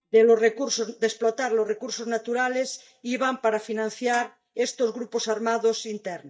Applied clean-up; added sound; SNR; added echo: neural mask model DeepFilterNet 3.